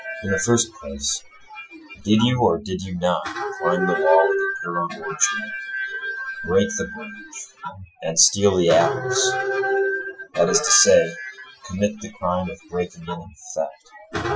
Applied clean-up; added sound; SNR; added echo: classical method Wiener filter.